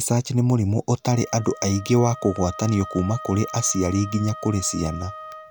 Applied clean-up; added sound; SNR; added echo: none; Wind instrument, woodwind instrument; 16 dB; none.